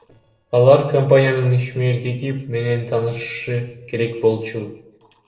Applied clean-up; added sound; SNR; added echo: neural separator model SepFormer DNS4.